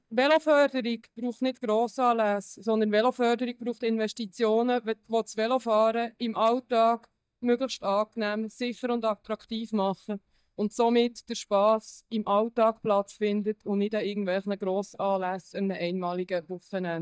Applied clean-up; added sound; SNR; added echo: neural mask model DeepFilterNet 3.